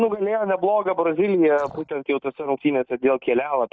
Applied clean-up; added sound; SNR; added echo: neural mask model DeepFilterNet 3.